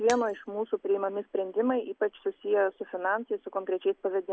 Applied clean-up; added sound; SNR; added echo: none; Shatter; 19 dB; none.